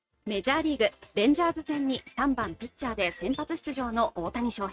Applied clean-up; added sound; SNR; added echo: neural mask model RNNoise.